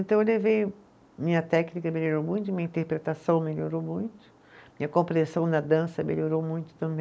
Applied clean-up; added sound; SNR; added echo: none; none; none; none.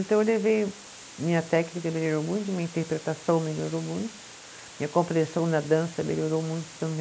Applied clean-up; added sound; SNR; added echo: none; Water; 18 dB; none.